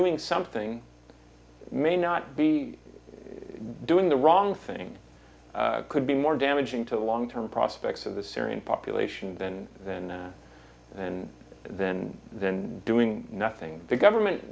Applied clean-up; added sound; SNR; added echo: none; none; none; none.